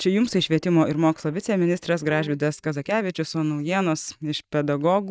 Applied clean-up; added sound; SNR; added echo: neural mask model DeepFilterNet 3.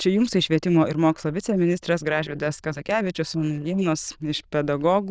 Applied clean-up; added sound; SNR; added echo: neural diffusion model UNIVERSE++.